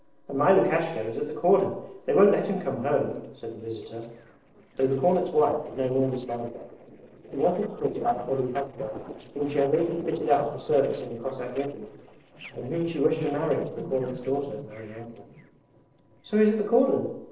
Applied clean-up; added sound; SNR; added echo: neural separator model SepFormer DNS4.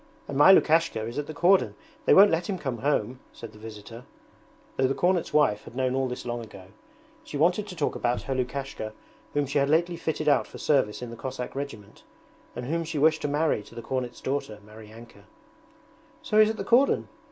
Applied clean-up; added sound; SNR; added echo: none; none; none; none.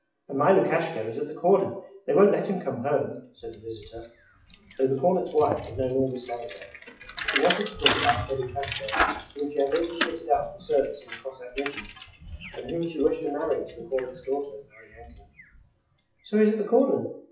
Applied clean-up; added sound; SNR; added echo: classical method WPE with log-MMSE.